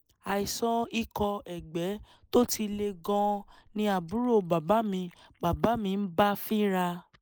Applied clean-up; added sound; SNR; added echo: neural mask model Resemble Enhance denoiser.